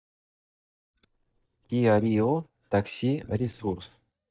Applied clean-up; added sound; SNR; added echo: neural mask model DeepFilterNet 3.